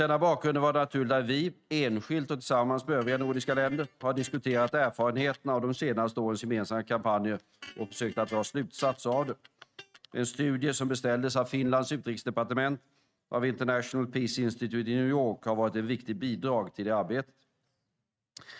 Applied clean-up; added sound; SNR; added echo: neural mask model RNNoise.